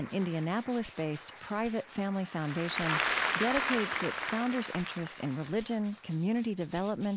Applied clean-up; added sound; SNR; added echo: none; Rattle (instrument) + Applause / Crowd; 2 dB; none.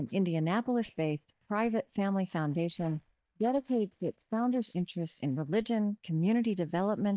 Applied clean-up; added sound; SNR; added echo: neural mask model DeepFilterNet 3.